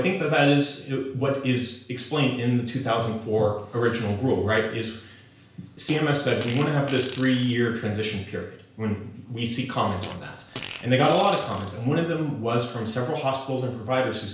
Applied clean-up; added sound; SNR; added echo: none; Fart; 14 dB; reverberation time 0.5 s.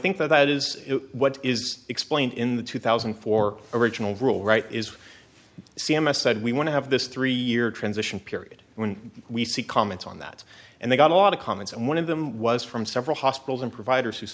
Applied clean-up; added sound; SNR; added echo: none; none; none; none.